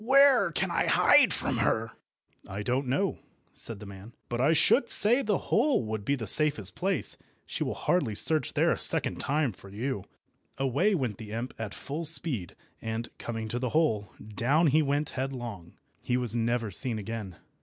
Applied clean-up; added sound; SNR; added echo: none; none; none; none.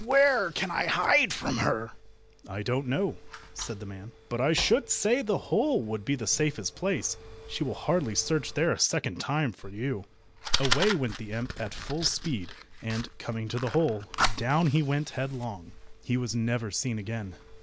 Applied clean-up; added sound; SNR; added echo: none; Fire; 8 dB; none.